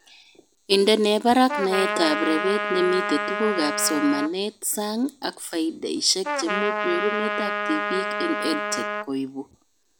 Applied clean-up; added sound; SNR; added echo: none; Trumpet; 3 dB; none.